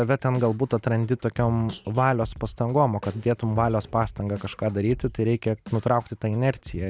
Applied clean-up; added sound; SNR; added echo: none; Drum kit; 18 dB; none.